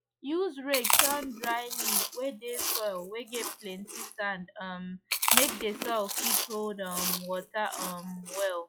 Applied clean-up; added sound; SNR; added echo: classical method log-MMSE.